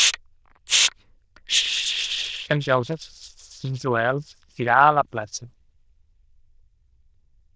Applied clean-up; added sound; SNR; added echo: neural diffusion model UNIVERSE++.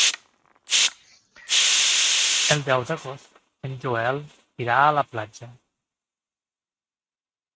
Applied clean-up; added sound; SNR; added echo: neural mask model RNNoise.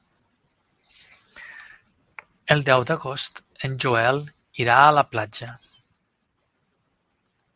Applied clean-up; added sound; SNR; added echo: none; none; none; none.